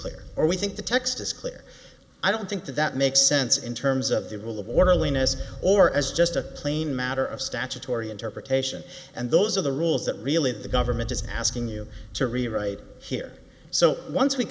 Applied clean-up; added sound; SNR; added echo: none; Boom; 13 dB; none.